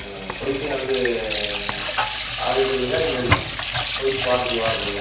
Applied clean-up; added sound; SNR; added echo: none; Sink (filling or washing) / Water tap, faucet; -1 dB; reverberation time 0.7 s.